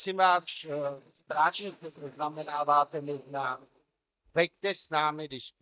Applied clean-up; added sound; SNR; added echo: neural mask model DeepFilterNet 3.